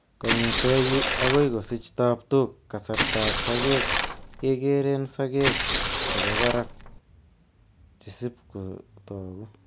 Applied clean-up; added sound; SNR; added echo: none; Tearing; 0 dB; none.